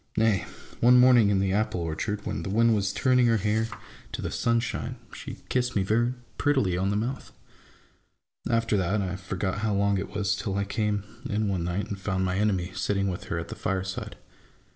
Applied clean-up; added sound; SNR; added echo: none; none; none; none.